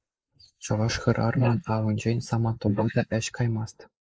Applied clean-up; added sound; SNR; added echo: neural mask model Resemble Enhance denoiser.